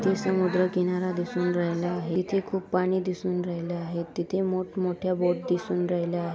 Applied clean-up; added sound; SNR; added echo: none; Drum; 17 dB; none.